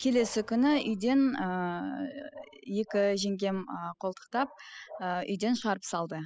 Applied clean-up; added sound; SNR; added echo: classical method spectral subtraction.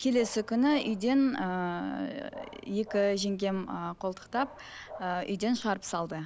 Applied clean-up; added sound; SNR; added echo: none; Dog; 19 dB; none.